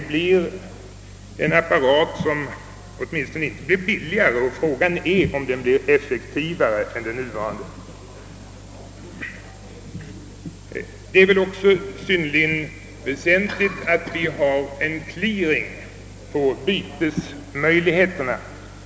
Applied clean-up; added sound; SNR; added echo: none; none; none; none.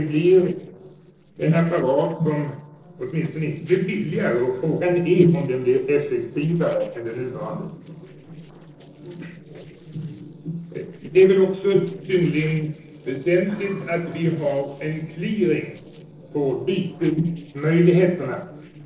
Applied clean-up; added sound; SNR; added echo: neural separator model SepFormer DNS4.